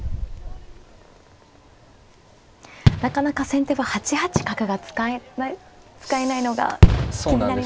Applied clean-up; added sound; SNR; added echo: none; Fireworks; -1 dB; none.